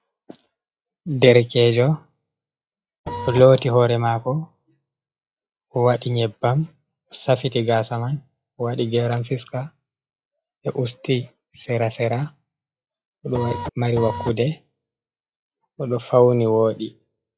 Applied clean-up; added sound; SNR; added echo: classical method log-MMSE.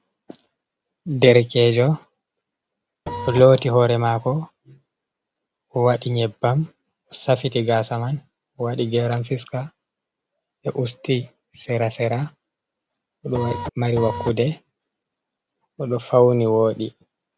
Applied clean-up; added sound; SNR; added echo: none; Printer; 6 dB; none.